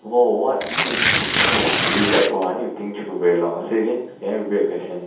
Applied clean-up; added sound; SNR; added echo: none; Tearing; -1 dB; reverberation time 0.7 s.